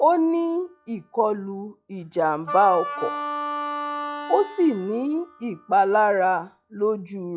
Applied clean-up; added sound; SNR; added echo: classical method log-MMSE.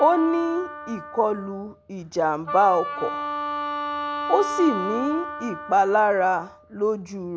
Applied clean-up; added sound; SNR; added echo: none; Wind instrument, woodwind instrument; 8 dB; none.